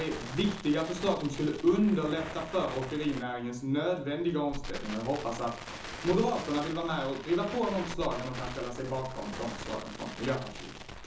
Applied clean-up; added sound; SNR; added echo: none; Crackle; 10 dB; reverberation time 0.7 s.